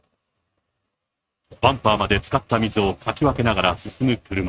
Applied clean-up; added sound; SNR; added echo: neural mask model RNNoise.